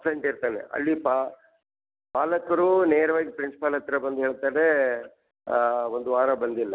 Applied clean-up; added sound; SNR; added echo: none; none; none; none.